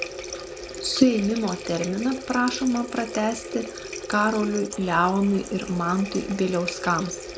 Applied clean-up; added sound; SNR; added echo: none; Water tap, faucet; 10 dB; none.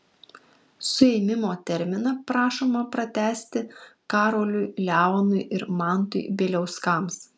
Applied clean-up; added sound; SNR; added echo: none; none; none; none.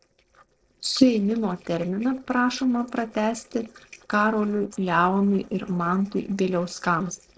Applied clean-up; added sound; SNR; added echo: neural separator model SepFormer DNS4.